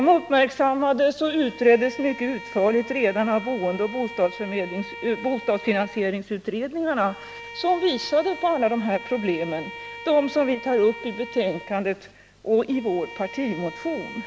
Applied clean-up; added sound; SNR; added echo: none; Bowed string instrument; 15 dB; none.